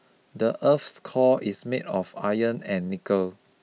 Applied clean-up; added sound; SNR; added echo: none; none; none; none.